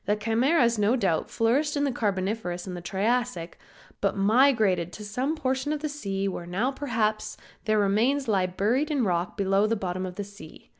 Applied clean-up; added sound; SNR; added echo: none; none; none; none.